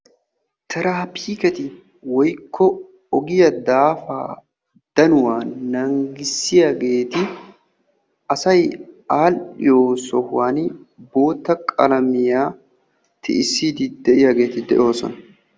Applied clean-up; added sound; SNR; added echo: none; none; none; none.